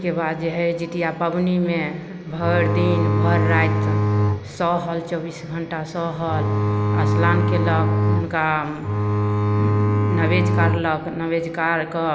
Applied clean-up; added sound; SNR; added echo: none; Bowed string instrument; -4 dB; none.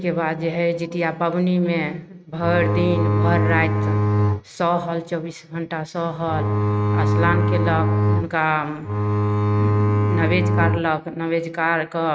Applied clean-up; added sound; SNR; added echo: neural mask model RNNoise.